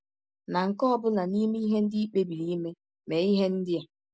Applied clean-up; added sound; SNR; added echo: none; none; none; none.